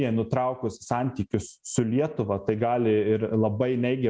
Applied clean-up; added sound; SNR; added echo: none; none; none; none.